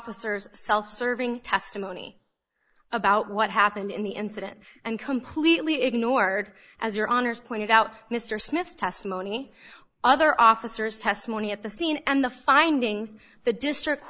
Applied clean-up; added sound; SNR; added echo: neural mask model Resemble Enhance denoiser.